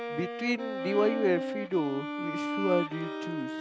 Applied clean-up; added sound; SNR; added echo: none; Bowed string instrument; 3 dB; none.